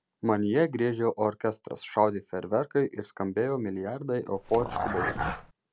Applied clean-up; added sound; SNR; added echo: none; Dog; 3 dB; none.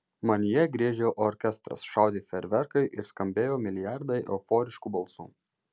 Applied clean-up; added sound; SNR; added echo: none; none; none; none.